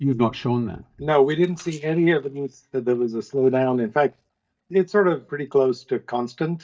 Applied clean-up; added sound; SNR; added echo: neural mask model DeepFilterNet 3.